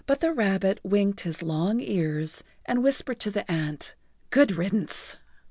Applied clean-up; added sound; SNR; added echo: none; none; none; none.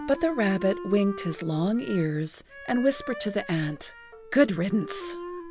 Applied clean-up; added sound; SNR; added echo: none; Wind instrument, woodwind instrument; 13 dB; none.